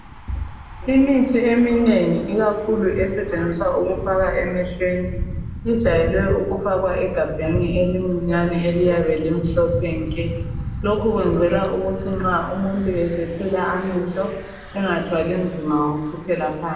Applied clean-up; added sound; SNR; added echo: none; Thunder / Bicycle; 10 dB; reverberation time 0.8 s.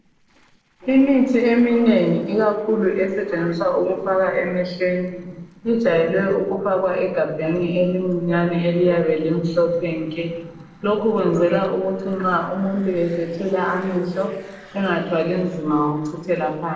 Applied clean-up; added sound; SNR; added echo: neural separator model SepFormer DNS4.